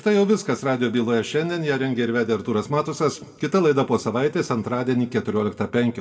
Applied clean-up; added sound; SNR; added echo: none; none; none; reverberation time 1.1 s.